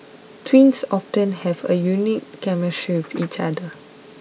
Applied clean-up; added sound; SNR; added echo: none; none; none; none.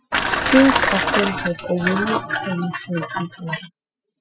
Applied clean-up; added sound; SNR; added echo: classical method Wiener filter.